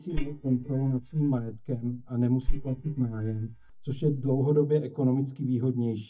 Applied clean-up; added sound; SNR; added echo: neural mask model DeepFilterNet 3.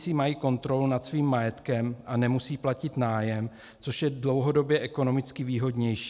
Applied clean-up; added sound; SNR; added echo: none; none; none; none.